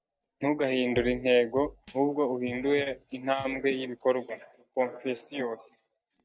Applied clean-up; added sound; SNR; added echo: neural mask model DeepFilterNet 3.